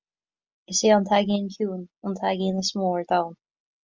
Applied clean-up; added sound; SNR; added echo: none; none; none; none.